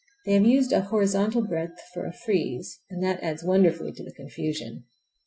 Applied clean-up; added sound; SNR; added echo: none; none; none; none.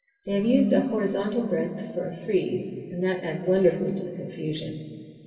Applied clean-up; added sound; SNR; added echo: none; none; none; reverberation time 2.7 s.